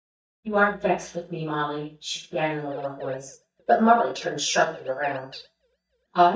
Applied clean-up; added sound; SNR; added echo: neural mask model DeepFilterNet 3.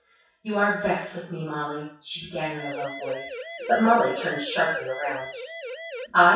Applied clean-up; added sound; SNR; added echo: classical method WPE with log-MMSE.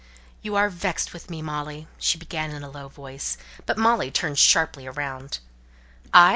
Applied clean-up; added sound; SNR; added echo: none; none; none; none.